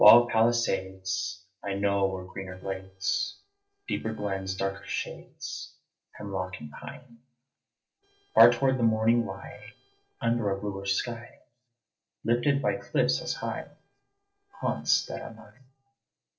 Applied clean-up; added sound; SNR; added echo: neural separator model SepFormer DNS4.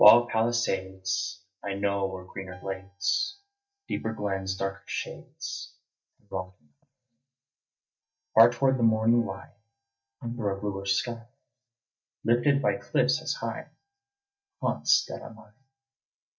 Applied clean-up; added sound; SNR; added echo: neural mask model DeepFilterNet 3.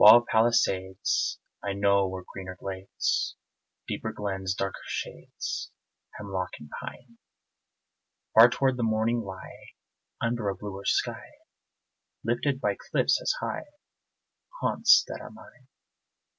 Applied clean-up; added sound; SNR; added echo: none; none; none; none.